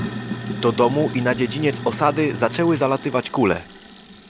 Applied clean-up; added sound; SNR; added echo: none; Sink (filling or washing); 9 dB; none.